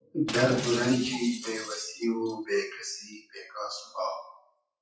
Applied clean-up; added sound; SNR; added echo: classical method WPE with log-MMSE.